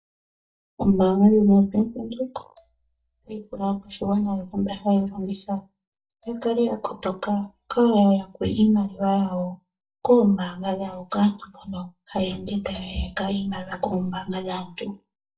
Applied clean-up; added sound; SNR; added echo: neural mask model DeepFilterNet 3.